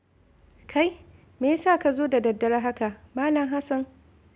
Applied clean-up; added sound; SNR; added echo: none; none; none; none.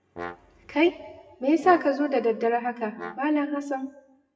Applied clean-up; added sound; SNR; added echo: classical method WPE with log-MMSE.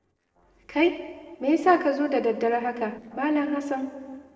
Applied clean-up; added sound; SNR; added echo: neural separator model SepFormer DNS4.